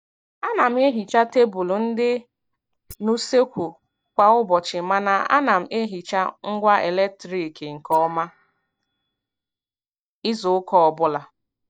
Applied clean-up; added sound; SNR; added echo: neural mask model DeepFilterNet 3.